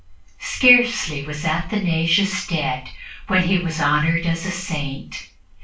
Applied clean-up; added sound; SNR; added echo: none; none; none; reverberation time 0.3 s.